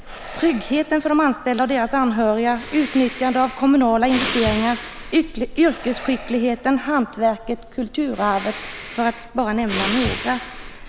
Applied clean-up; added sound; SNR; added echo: none; Breathing; 11 dB; none.